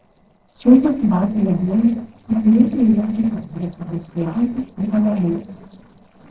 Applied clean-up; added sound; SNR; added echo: neural separator model SepFormer DNS4.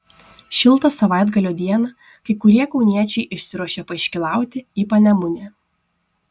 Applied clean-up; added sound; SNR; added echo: none; none; none; none.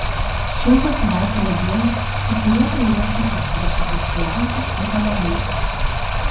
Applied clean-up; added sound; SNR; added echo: none; Stream; -2 dB; reverberation time 0.6 s.